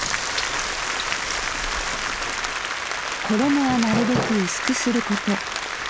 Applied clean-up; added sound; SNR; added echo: none; Hammer + Applause; 1 dB; none.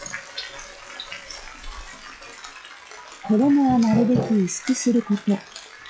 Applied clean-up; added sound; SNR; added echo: classical method log-MMSE.